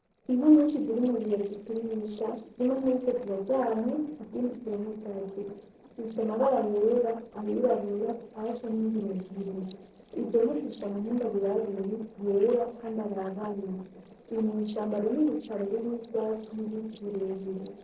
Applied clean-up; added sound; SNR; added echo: neural separator model SepFormer DNS4.